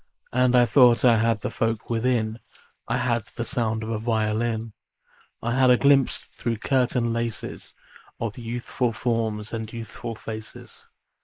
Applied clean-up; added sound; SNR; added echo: neural mask model Resemble Enhance denoiser.